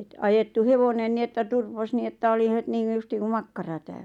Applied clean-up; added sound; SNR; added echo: none; none; none; none.